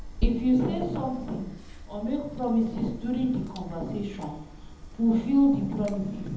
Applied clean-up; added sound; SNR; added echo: none; Chewing, mastication; 9 dB; reverberation time 1.0 s.